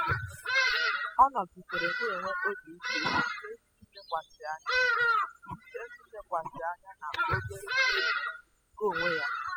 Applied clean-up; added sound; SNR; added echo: classical method spectral subtraction.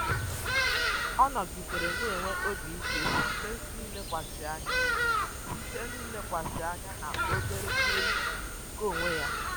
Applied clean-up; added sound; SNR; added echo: none; Bird vocalization, bird call, bird song; -5 dB; none.